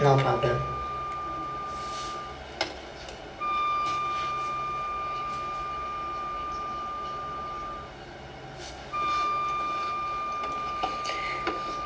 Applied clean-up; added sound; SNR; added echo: none; Wind instrument, woodwind instrument; -1 dB; reverberation time 0.7 s.